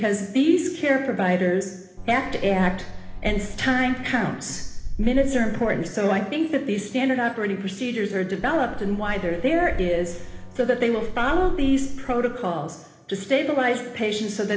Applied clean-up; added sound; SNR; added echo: none; Boat, Water vehicle; 6 dB; reverberation time 1.1 s.